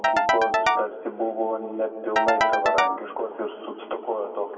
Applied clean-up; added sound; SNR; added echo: none; Ringtone / Keyboard (musical); -3 dB; reverberation time 2.3 s.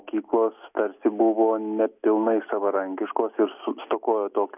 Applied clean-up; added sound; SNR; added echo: none; none; none; none.